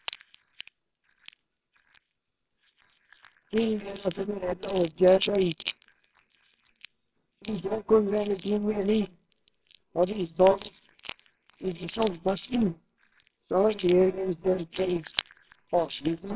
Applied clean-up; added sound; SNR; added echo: neural separator model SepFormer WHAMR!.